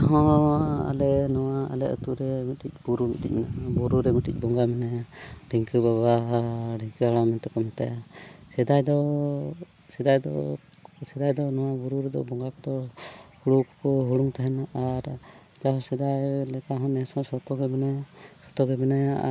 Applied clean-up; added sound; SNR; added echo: none; none; none; none.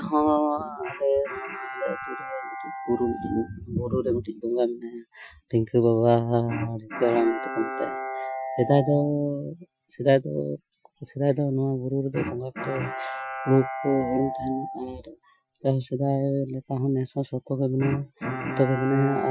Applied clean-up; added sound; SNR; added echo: classical method Wiener filter.